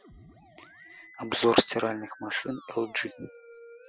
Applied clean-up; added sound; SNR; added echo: classical method Wiener filter.